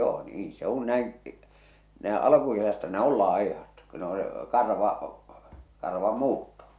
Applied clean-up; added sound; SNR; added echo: none; none; none; none.